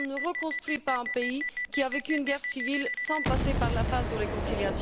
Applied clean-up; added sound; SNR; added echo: none; Boom; 0 dB; none.